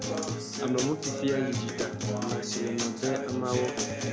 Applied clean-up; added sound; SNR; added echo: none; Acoustic guitar; 0 dB; none.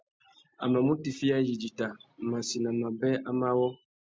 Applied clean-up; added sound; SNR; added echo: none; none; none; none.